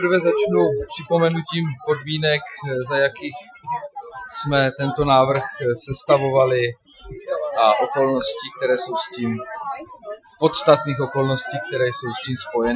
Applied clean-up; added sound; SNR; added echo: classical method Wiener filter.